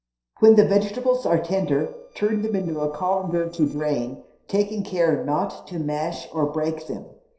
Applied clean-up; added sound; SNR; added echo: neural separator model SepFormer DNS4.